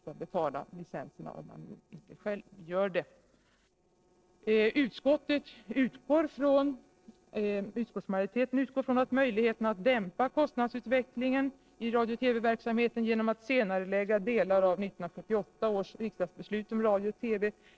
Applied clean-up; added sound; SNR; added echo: neural separator model SepFormer DNS4.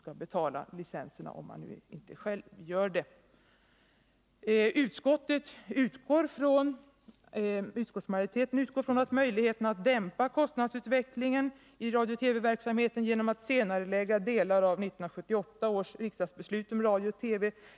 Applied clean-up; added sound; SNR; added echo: none; none; none; none.